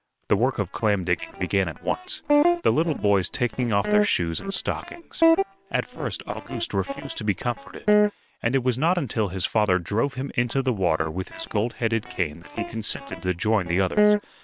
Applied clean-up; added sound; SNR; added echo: neural separator model SepFormer WHAM!.